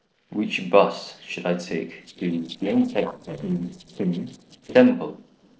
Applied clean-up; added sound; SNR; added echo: neural separator model SepFormer DNS4.